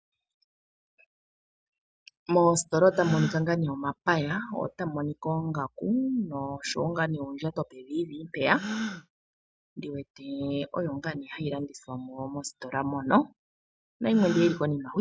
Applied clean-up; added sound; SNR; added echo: none; Gasp; 14 dB; none.